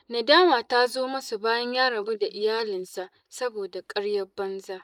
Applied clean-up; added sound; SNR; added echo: neural mask model Resemble Enhance denoiser.